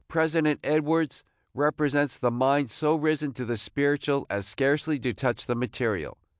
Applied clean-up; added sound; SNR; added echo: none; none; none; none.